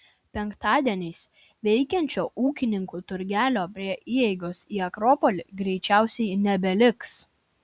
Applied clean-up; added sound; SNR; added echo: none; none; none; none.